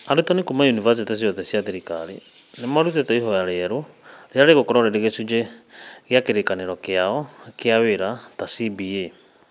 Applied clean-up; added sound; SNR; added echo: none; none; none; none.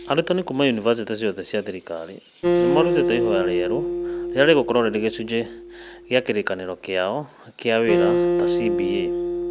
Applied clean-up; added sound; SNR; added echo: none; Acoustic guitar; 1 dB; none.